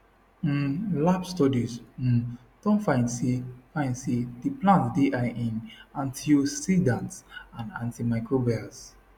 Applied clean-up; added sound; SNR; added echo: none; none; none; none.